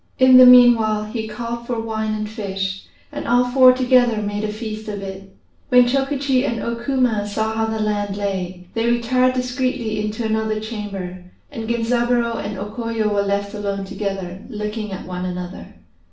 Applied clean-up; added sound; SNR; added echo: none; none; none; reverberation time 0.4 s.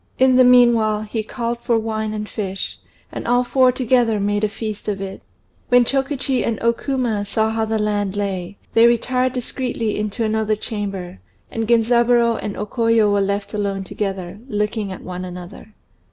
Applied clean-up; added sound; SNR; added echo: none; none; none; none.